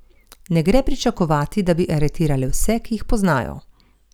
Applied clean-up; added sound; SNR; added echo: none; none; none; none.